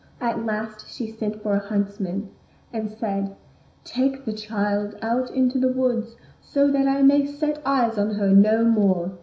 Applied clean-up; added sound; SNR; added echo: none; none; none; reverberation time 0.5 s.